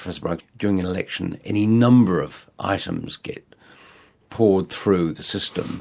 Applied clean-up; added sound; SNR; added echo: none; none; none; none.